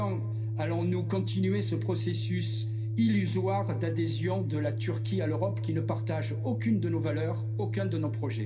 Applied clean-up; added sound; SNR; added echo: none; Organ; 0 dB; reverberation time 0.3 s.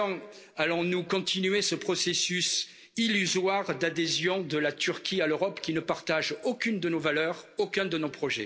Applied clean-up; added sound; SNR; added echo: none; none; none; none.